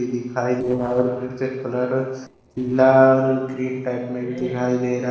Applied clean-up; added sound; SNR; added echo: neural separator model SepFormer DNS4.